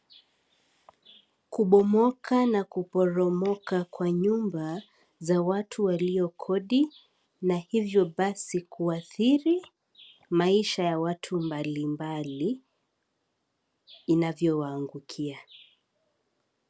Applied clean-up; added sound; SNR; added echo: none; none; none; none.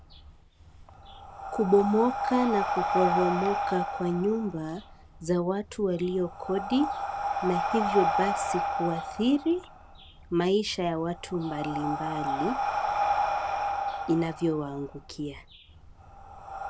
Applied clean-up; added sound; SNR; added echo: none; Breathing; 3 dB; none.